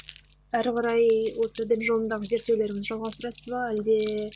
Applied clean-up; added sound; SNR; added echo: none; Wind chime; 0 dB; none.